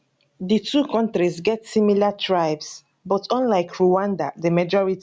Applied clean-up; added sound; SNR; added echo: none; none; none; none.